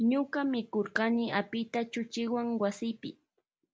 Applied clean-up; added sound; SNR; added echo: none; none; none; none.